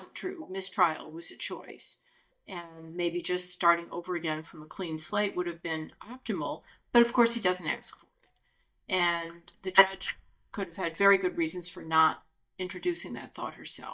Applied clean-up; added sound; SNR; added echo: neural mask model DeepFilterNet 3.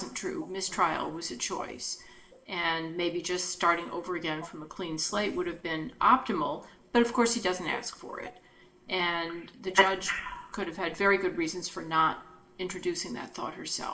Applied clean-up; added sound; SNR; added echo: neural separator model SepFormer DNS4.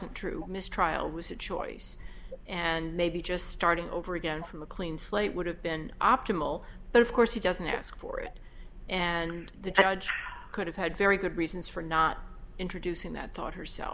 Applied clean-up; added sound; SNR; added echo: none; none; none; none.